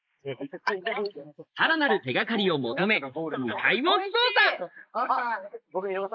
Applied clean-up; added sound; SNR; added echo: neural mask model Resemble Enhance denoiser.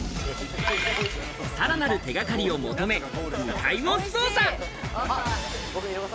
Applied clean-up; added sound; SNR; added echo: none; none; none; none.